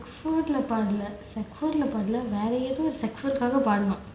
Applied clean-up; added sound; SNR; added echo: none; none; none; none.